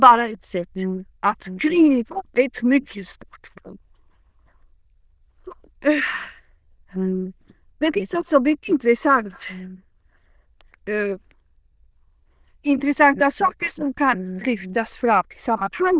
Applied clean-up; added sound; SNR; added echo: neural diffusion model UNIVERSE++.